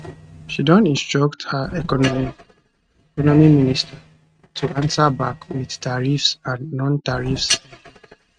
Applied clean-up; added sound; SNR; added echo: neural mask model RNNoise.